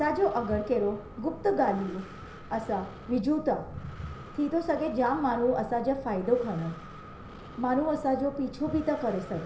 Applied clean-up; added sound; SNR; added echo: none; Breathing; 17 dB; reverberation time 0.5 s.